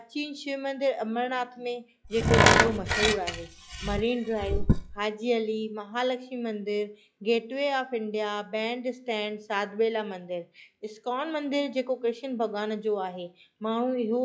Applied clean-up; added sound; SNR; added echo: classical method log-MMSE.